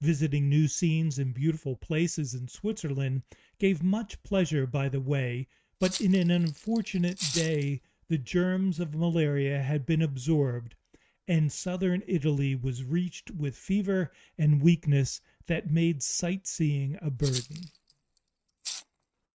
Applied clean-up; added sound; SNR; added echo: neural mask model RNNoise.